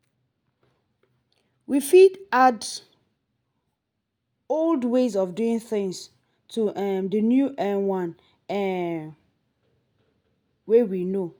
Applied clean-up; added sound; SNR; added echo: none; none; none; none.